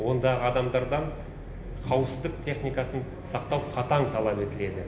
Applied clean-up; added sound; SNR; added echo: none; Engine starting / Motor vehicle (road); 13 dB; reverberation time 1.0 s.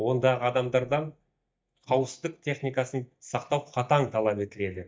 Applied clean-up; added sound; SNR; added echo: neural mask model DeepFilterNet 3.